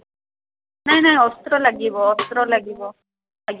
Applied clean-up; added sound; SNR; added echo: none; Snare drum; 13 dB; none.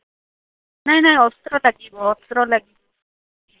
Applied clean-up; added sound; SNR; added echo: neural separator model SepFormer WHAM!.